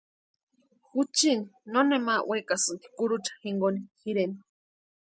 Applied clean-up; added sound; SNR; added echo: none; none; none; none.